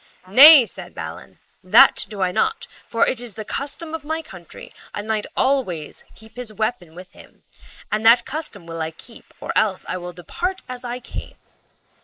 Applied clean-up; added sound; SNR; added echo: neural mask model Resemble Enhance denoiser.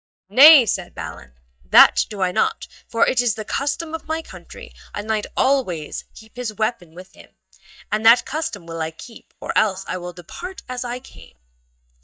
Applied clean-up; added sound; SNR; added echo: neural mask model DeepFilterNet 3.